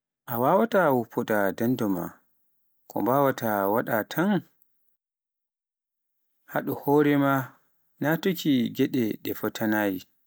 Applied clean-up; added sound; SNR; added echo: none; none; none; none.